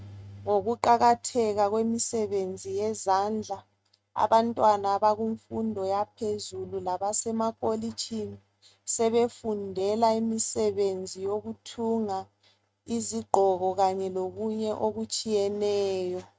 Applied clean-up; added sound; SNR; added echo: neural mask model RNNoise.